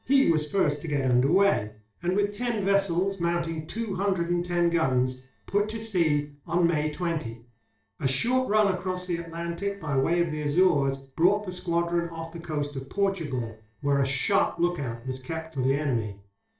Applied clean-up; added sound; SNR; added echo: neural separator model SepFormer DNS4.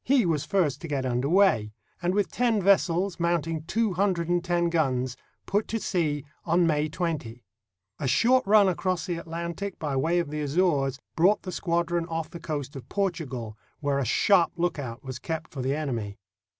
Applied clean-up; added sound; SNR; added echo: none; none; none; none.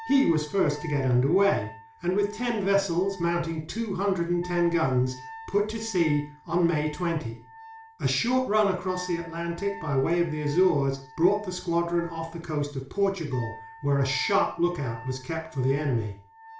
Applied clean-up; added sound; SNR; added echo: none; Wind instrument, woodwind instrument; 19 dB; reverberation time 0.4 s.